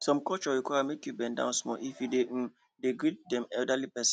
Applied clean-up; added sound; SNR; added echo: none; none; none; none.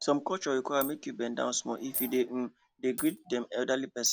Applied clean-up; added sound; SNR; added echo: none; Coin (dropping); 13 dB; none.